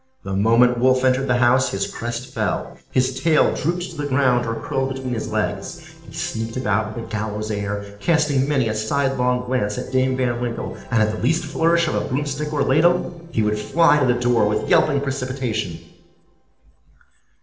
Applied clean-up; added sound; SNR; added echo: neural separator model SepFormer DNS4.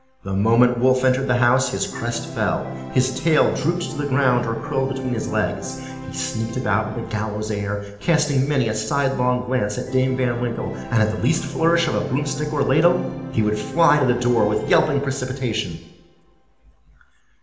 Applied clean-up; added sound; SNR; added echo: none; Organ; 12 dB; reverberation time 0.9 s.